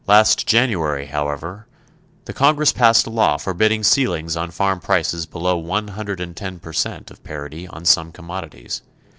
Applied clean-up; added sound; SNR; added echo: none; none; none; none.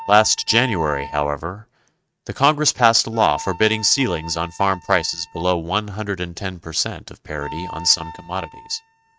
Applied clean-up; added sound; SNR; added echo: neural mask model RNNoise.